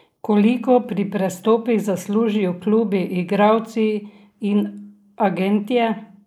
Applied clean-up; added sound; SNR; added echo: neural mask model Resemble Enhance denoiser.